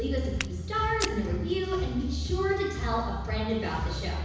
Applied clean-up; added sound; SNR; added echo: none; Walk, footsteps; 11 dB; reverberation time 1.1 s.